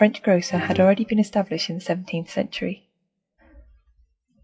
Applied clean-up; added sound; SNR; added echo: classical method WPE with log-MMSE.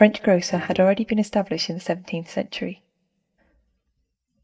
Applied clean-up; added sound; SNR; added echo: neural mask model DeepFilterNet 3.